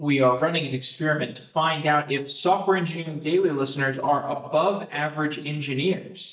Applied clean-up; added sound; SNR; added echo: neural mask model DeepFilterNet 3.